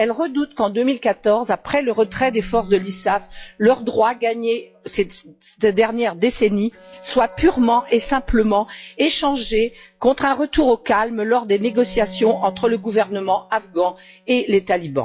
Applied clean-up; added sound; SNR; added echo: classical method log-MMSE.